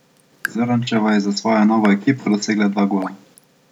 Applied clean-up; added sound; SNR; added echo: none; Raindrop / Drip; 19 dB; none.